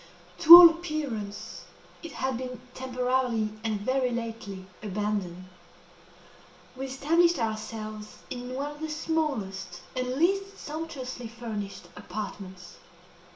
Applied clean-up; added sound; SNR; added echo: none; none; none; reverberation time 0.4 s.